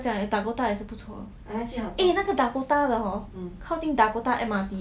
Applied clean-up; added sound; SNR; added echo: none; none; none; none.